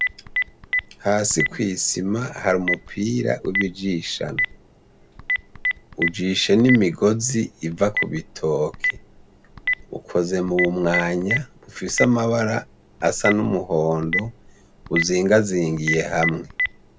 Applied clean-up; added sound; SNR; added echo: none; Telephone; 6 dB; none.